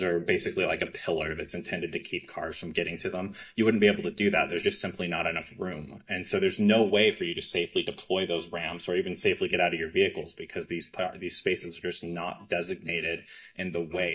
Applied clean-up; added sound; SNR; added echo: neural mask model DeepFilterNet 3.